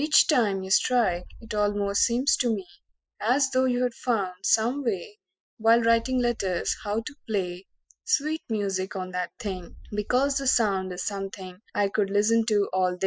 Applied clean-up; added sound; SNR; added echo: classical method spectral subtraction.